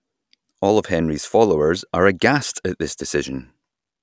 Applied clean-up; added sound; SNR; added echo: none; none; none; none.